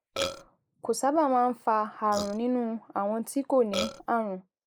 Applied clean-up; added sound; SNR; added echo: neural mask model Resemble Enhance denoiser.